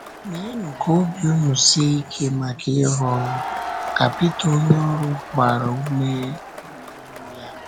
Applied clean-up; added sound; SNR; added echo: none; Crowd; 12 dB; none.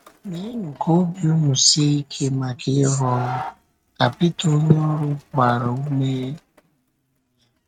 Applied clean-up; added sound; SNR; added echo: neural mask model RNNoise.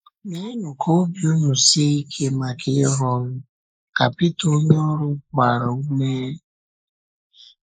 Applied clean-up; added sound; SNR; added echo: neural mask model Resemble Enhance denoiser.